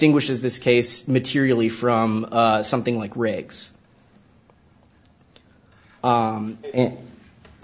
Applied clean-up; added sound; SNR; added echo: none; none; none; none.